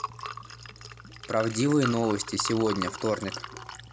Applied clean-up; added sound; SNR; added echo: none; Liquid; 9 dB; none.